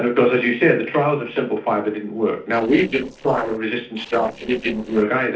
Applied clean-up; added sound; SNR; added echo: neural separator model SepFormer DNS4.